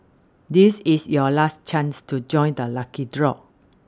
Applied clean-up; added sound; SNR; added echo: none; none; none; none.